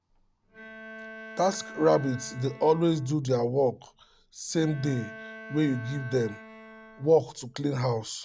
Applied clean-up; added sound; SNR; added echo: none; Bowed string instrument; 17 dB; none.